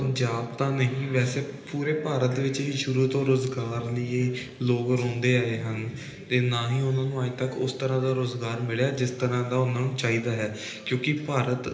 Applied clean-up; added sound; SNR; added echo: none; none; none; reverberation time 1.0 s.